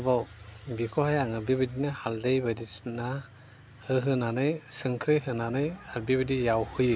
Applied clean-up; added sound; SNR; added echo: none; none; none; none.